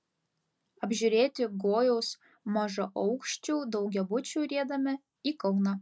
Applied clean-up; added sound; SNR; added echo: none; none; none; none.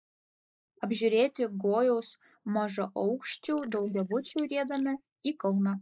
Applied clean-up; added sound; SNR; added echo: neural mask model Resemble Enhance denoiser.